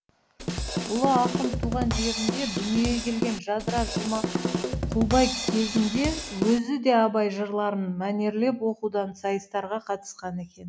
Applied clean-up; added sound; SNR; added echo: none; Drum kit; 2 dB; none.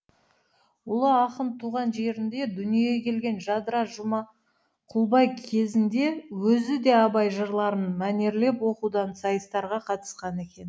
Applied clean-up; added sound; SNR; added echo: none; none; none; none.